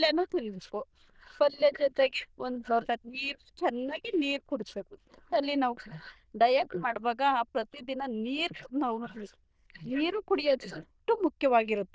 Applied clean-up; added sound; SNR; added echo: neural diffusion model UNIVERSE++.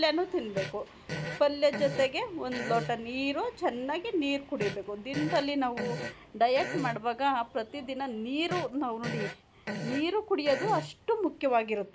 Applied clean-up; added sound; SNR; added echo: none; Fart; 10 dB; none.